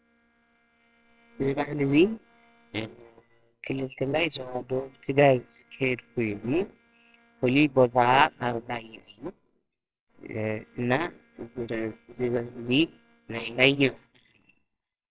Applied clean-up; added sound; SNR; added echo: neural separator model SepFormer WHAMR!.